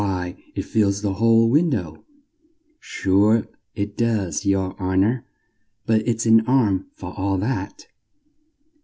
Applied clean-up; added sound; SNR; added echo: none; none; none; none.